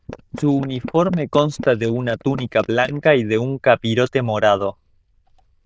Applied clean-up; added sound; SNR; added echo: neural diffusion model UNIVERSE++.